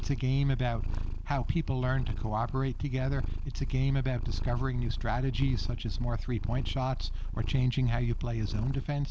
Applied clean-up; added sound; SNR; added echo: none; Purr; 1 dB; none.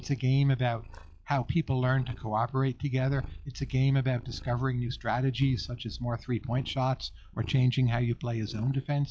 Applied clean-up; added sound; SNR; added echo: classical method log-MMSE.